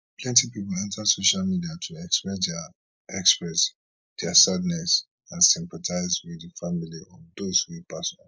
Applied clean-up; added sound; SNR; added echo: neural mask model Resemble Enhance denoiser.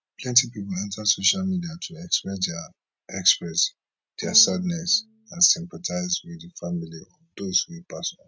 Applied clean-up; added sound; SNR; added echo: neural mask model RNNoise.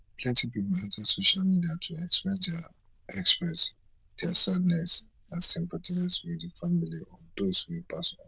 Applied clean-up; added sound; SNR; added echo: neural diffusion model UNIVERSE++.